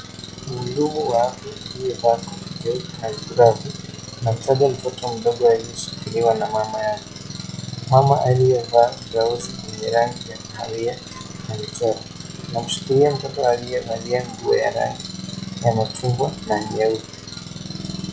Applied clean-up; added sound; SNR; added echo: classical method log-MMSE.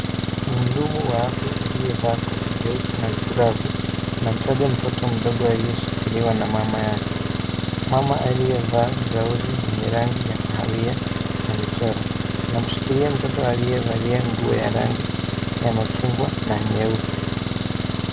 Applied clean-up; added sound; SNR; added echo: none; Engine; -1 dB; none.